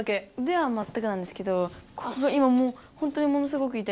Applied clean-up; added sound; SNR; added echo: none; none; none; none.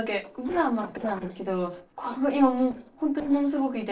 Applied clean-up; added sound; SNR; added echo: neural separator model SepFormer DNS4.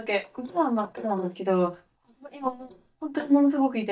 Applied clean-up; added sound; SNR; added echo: neural mask model DeepFilterNet 3.